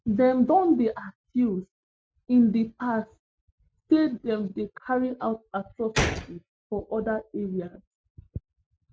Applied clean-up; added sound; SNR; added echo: classical method Wiener filter.